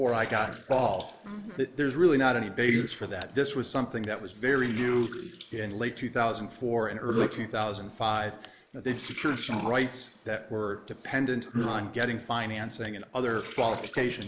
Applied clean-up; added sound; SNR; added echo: neural mask model Resemble Enhance denoiser.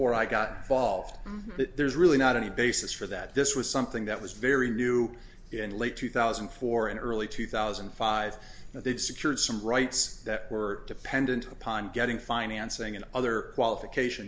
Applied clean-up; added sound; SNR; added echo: none; none; none; none.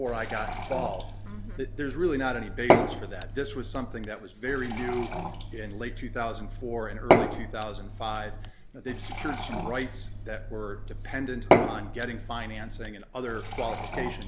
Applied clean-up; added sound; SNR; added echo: none; Fill (with liquid) / Glass / Water; -4 dB; none.